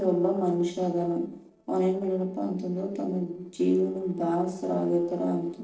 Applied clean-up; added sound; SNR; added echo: neural separator model SepFormer DNS4.